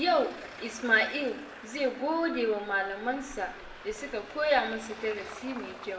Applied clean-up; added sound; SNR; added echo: none; Traffic noise, roadway noise; 15 dB; reverberation time 0.7 s.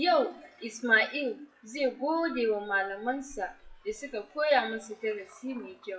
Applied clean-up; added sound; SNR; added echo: classical method WPE with log-MMSE.